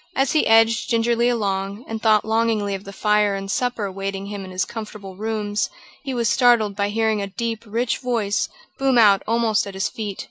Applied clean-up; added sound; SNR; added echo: none; none; none; none.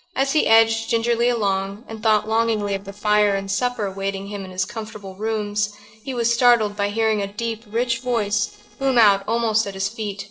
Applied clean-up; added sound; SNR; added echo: neural separator model SepFormer DNS4.